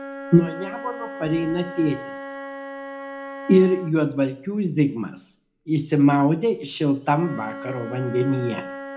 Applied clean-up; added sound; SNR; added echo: none; Wind instrument, woodwind instrument; 14 dB; reverberation time 0.3 s.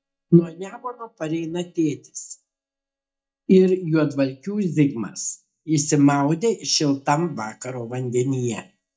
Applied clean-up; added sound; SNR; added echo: neural mask model DeepFilterNet 3.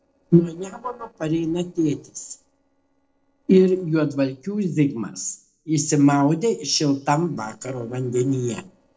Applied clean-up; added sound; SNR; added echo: neural separator model SepFormer DNS4.